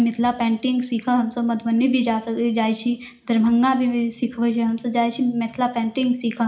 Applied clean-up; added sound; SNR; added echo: none; none; none; reverberation time 0.4 s.